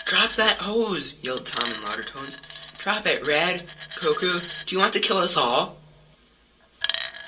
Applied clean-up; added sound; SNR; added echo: none; Coin (dropping); 8 dB; reverberation time 0.2 s.